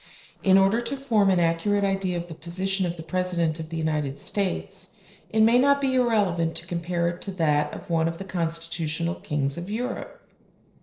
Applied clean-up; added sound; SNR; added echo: neural separator model SepFormer DNS4.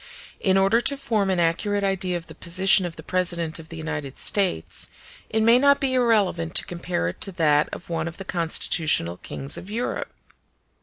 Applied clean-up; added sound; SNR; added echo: none; none; none; none.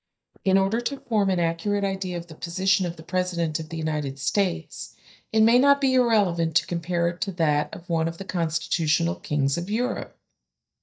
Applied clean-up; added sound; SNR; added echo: neural mask model DeepFilterNet 3.